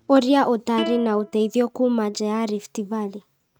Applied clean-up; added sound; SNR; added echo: neural mask model RNNoise.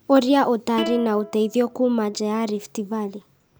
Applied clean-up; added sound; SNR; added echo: none; Plucked string instrument; 15 dB; none.